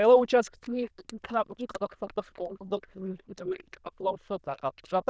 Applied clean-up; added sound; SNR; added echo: neural diffusion model UNIVERSE++.